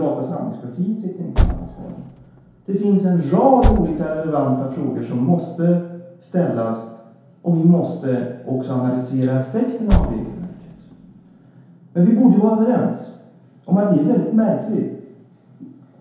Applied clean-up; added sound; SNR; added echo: none; Car; 3 dB; reverberation time 0.8 s.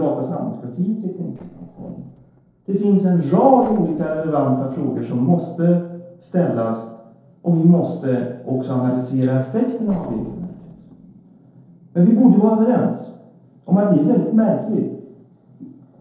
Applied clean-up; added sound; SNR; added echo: neural separator model SepFormer DNS4.